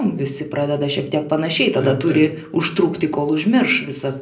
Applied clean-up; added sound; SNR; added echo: none; none; none; reverberation time 0.4 s.